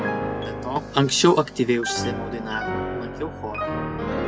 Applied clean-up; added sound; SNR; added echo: none; Piano; 4 dB; none.